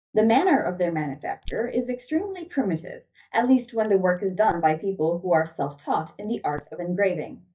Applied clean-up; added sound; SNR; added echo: neural mask model DeepFilterNet 3.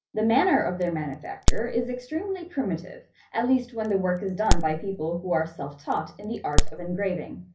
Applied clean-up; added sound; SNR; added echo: none; Crack; -2 dB; reverberation time 0.5 s.